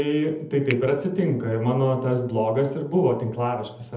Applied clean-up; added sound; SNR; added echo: none; Finger snapping; 19 dB; reverberation time 0.7 s.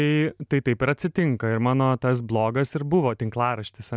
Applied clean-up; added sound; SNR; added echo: none; none; none; none.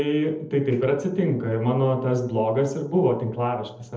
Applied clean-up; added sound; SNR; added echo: neural separator model SepFormer DNS4.